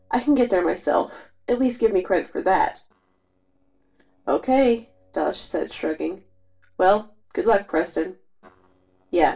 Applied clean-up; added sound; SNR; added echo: neural separator model SepFormer DNS4.